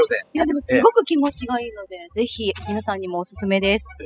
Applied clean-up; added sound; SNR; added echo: classical method spectral subtraction.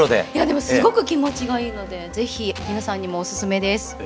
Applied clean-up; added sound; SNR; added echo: none; Wind instrument, woodwind instrument + Explosion; 16 dB; none.